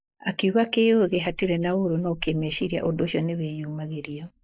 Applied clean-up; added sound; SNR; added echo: neural mask model Resemble Enhance denoiser.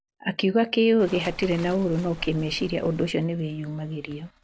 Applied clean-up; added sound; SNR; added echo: none; Waves, surf; 15 dB; none.